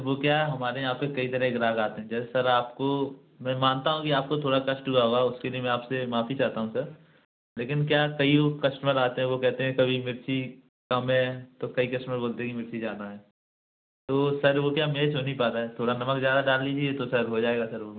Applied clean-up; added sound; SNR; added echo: none; none; none; none.